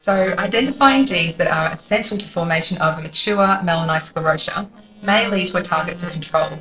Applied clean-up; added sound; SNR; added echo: neural separator model SepFormer DNS4.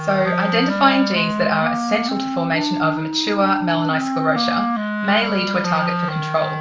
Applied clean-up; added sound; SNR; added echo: none; Wind instrument, woodwind instrument; 2 dB; reverberation time 0.6 s.